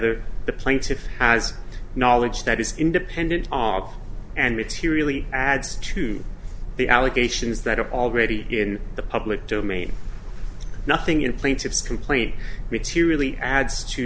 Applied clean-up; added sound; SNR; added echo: none; none; none; none.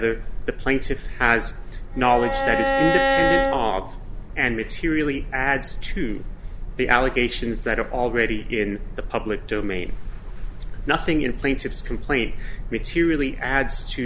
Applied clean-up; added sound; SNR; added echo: none; Bowed string instrument; -1 dB; none.